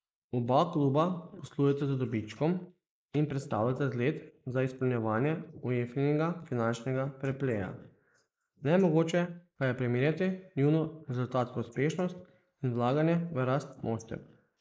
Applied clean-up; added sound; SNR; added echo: neural mask model Resemble Enhance denoiser.